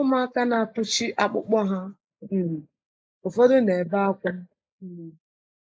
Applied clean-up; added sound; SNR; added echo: neural mask model Resemble Enhance denoiser.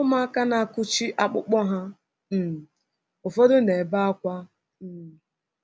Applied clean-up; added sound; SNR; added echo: none; none; none; none.